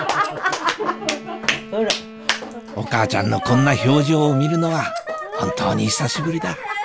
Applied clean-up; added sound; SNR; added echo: none; Wind instrument, woodwind instrument + Thump, thud; 18 dB; none.